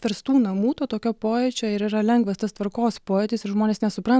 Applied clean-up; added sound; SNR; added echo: none; none; none; none.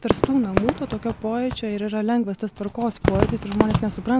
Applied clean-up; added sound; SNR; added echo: none; Fireworks; 2 dB; none.